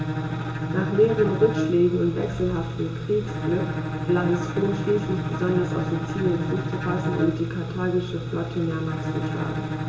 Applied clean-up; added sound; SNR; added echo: none; Bowed string instrument; 6 dB; reverberation time 0.2 s.